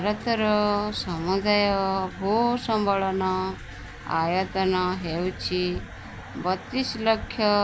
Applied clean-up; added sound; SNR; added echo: none; none; none; none.